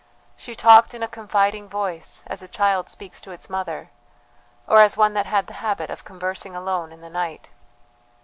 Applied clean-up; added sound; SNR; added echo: none; none; none; none.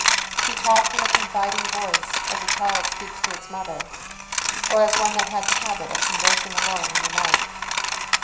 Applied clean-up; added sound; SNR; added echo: none; Coin (dropping); -3 dB; reverberation time 0.5 s.